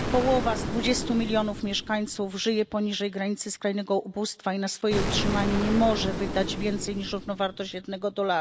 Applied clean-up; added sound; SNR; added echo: none; Explosion; 6 dB; none.